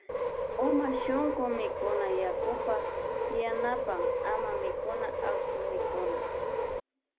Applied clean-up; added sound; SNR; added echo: none; Subway, metro, underground; -3 dB; none.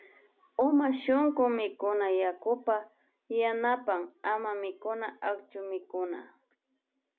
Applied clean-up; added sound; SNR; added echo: none; none; none; none.